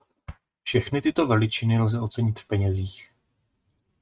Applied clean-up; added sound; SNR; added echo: neural mask model RNNoise.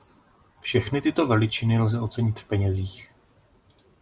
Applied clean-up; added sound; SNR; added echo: none; none; none; none.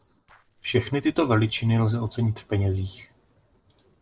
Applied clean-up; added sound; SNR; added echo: neural separator model SepFormer DNS4.